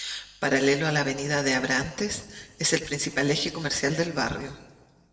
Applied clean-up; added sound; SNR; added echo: neural separator model SepFormer DNS4.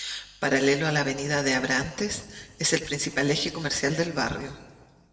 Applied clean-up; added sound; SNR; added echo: none; Wind; 20 dB; reverberation time 1.1 s.